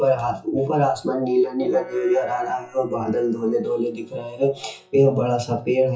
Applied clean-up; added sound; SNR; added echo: classical method WPE with log-MMSE.